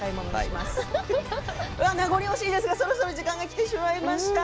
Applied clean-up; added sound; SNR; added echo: none; Bird vocalization, bird call, bird song; 9 dB; none.